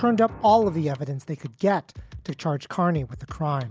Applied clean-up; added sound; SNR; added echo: none; none; none; none.